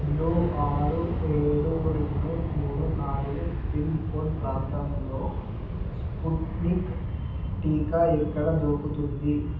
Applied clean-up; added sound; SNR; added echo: none; Aircraft; 2 dB; reverberation time 0.8 s.